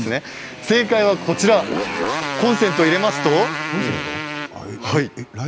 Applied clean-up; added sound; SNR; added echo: none; Motorcycle; 6 dB; none.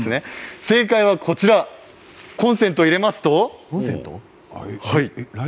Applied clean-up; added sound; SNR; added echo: none; none; none; none.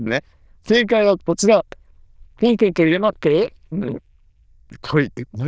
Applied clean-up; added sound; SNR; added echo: neural diffusion model UNIVERSE++.